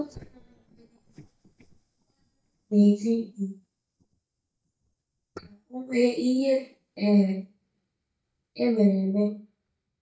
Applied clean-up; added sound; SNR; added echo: neural mask model DeepFilterNet 3.